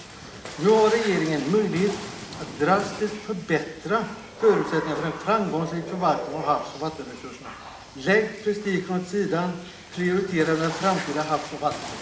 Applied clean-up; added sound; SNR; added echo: none; Water / Splash, splatter; 12 dB; reverberation time 1.2 s.